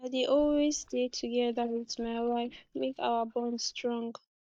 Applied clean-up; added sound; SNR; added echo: neural mask model DeepFilterNet 3.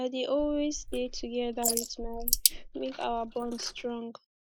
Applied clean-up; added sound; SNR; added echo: neural mask model Resemble Enhance denoiser.